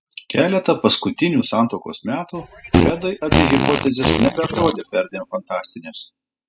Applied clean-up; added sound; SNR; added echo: classical method spectral subtraction.